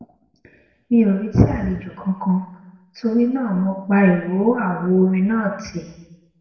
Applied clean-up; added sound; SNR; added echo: none; none; none; reverberation time 0.9 s.